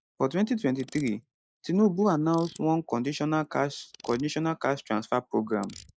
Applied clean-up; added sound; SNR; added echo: neural mask model Resemble Enhance denoiser.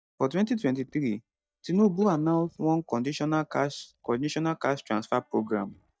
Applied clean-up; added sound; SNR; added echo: neural mask model DeepFilterNet 3.